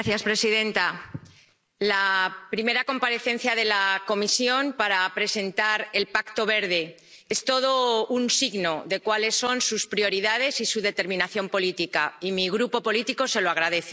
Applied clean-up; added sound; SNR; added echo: none; none; none; none.